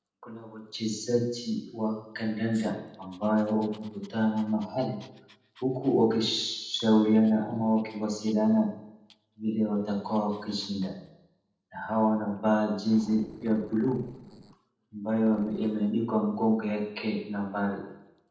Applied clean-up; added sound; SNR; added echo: neural separator model SepFormer DNS4.